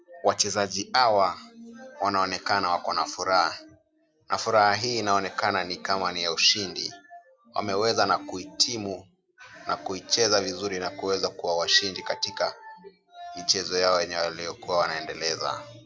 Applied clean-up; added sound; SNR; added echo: none; none; none; none.